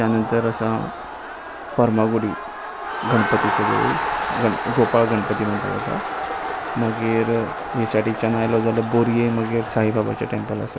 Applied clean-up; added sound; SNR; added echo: none; Crowd; 5 dB; none.